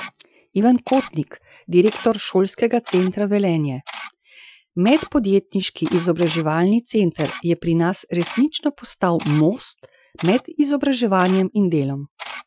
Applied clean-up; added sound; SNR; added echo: classical method Wiener filter.